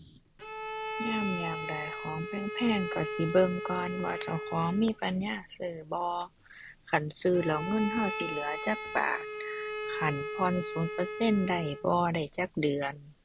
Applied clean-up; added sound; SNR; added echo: none; Bowed string instrument; 7 dB; none.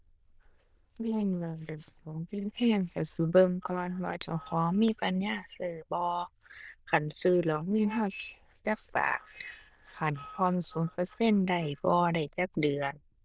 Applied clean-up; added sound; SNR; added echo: neural diffusion model UNIVERSE++.